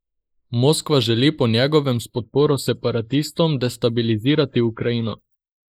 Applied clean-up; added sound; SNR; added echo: neural mask model Resemble Enhance denoiser.